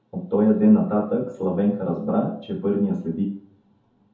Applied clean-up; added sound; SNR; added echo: none; none; none; reverberation time 0.5 s.